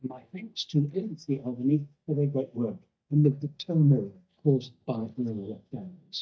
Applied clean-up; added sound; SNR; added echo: neural mask model DeepFilterNet 3.